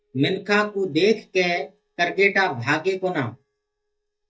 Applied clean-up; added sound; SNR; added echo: neural mask model DeepFilterNet 3.